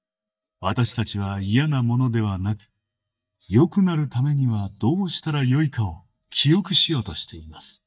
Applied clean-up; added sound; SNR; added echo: neural mask model DeepFilterNet 3.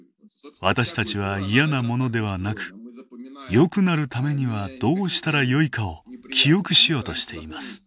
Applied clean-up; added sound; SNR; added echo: none; none; none; none.